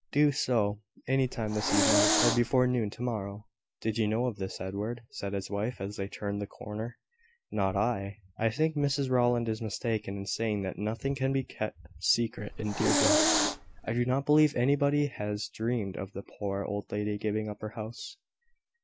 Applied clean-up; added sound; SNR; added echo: none; Hiss; -2 dB; none.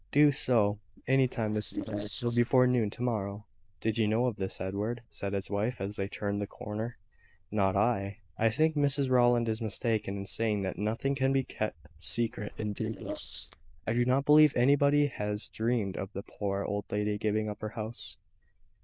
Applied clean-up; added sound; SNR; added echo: neural diffusion model UNIVERSE++.